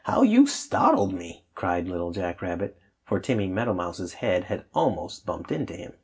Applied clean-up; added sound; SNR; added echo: none; none; none; reverberation time 0.2 s.